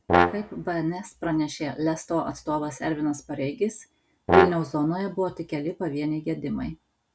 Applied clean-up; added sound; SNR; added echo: none; Brass instrument; -2 dB; none.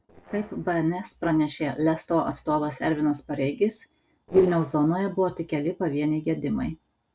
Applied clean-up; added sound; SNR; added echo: neural separator model SepFormer DNS4.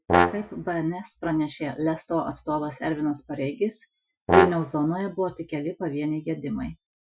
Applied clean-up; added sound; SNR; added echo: classical method Wiener filter.